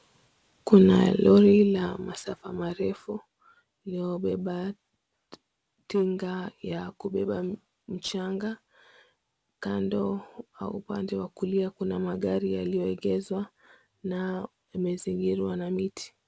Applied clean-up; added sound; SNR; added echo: none; none; none; none.